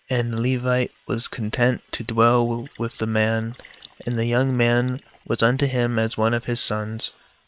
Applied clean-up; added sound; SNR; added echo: neural separator model SepFormer WHAM!.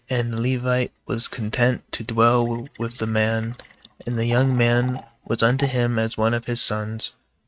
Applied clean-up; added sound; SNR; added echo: neural mask model RNNoise.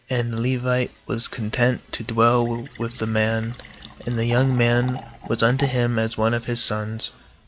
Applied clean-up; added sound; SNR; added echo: none; Fill (with liquid); 19 dB; none.